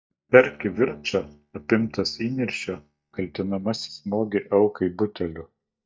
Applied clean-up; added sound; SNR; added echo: neural mask model DeepFilterNet 3.